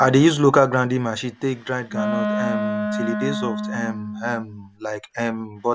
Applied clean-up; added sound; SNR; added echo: none; Wind instrument, woodwind instrument; 6 dB; none.